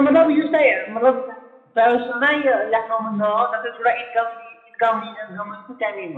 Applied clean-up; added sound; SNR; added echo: none; none; none; reverberation time 1.1 s.